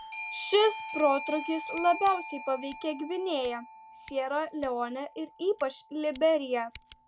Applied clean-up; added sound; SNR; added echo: none; Doorbell + Scissors; 12 dB; none.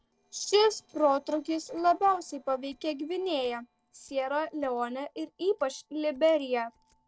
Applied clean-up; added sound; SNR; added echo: neural separator model SepFormer DNS4.